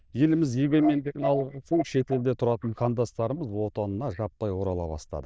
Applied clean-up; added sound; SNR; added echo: neural diffusion model UNIVERSE++.